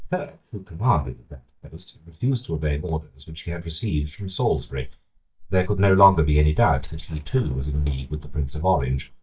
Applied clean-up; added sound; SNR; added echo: neural mask model DeepFilterNet 3.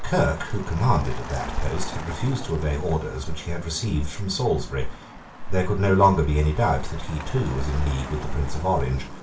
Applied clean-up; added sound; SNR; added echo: none; Motor vehicle (road); 15 dB; reverberation time 0.3 s.